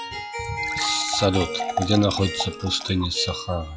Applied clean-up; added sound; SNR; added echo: classical method log-MMSE.